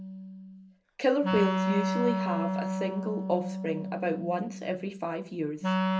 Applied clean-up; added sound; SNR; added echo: none; Wind instrument, woodwind instrument; 0 dB; reverberation time 0.3 s.